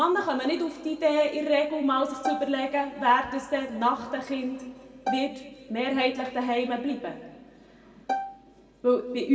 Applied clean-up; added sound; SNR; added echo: none; Bowed string instrument; 7 dB; reverberation time 1.6 s.